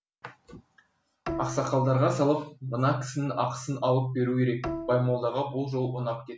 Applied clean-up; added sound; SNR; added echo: none; Bowed string instrument; 12 dB; none.